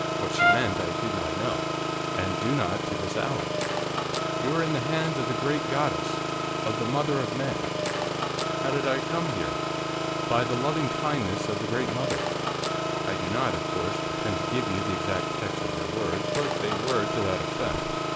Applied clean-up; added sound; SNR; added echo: none; Engine + Trumpet; -3 dB; none.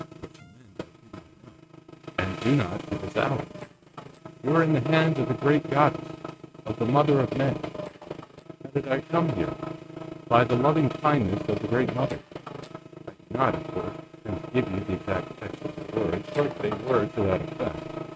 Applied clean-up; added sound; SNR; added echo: neural mask model RNNoise.